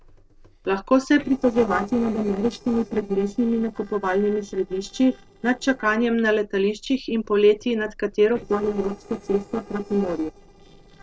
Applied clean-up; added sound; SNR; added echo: neural separator model SepFormer DNS4.